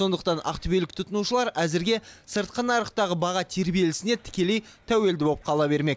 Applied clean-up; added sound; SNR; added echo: none; none; none; none.